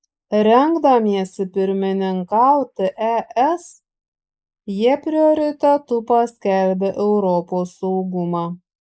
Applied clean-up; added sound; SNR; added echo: neural mask model Resemble Enhance denoiser.